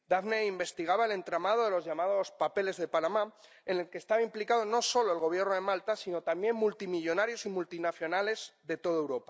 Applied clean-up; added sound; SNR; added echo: none; none; none; none.